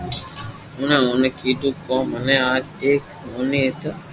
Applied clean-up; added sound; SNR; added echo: none; none; none; none.